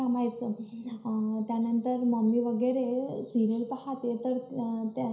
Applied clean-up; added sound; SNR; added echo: none; none; none; reverberation time 0.5 s.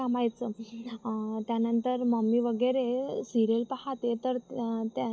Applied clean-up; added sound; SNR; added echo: none; none; none; none.